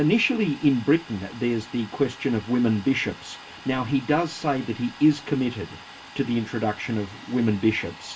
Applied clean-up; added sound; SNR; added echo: none; Domestic sounds, home sounds; 19 dB; reverberation time 0.2 s.